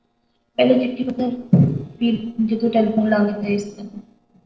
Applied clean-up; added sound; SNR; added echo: neural separator model SepFormer DNS4.